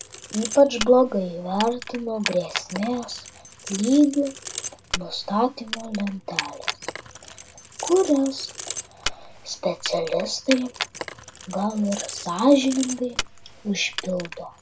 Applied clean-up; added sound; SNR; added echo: none; Keys jangling; 10 dB; none.